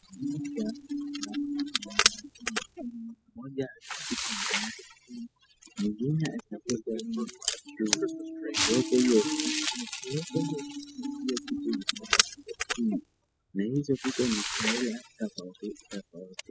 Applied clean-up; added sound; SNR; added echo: classical method spectral subtraction.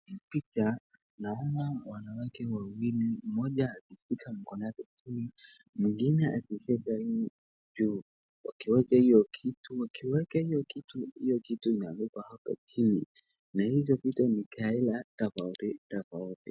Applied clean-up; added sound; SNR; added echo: none; none; none; none.